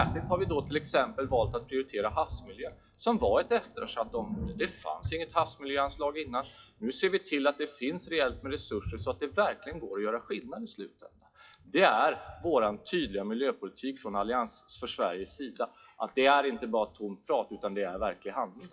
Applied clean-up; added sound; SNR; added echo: classical method WPE with log-MMSE.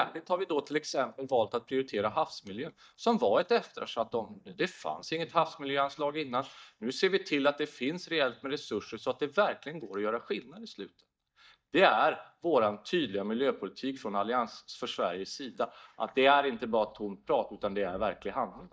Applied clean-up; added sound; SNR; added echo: neural mask model DeepFilterNet 3.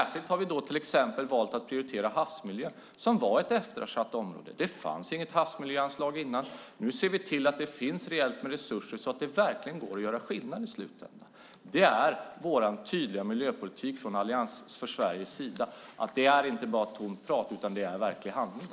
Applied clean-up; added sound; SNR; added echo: none; none; none; none.